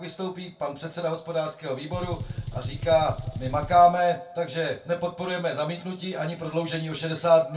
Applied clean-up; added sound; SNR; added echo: none; Gunshot, gunfire; 9 dB; reverberation time 0.2 s.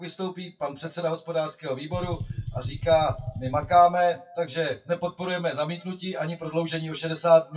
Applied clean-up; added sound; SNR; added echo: classical method WPE with log-MMSE.